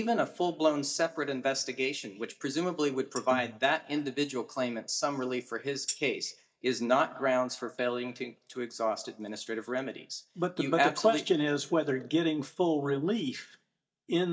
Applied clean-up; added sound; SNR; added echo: neural mask model DeepFilterNet 3.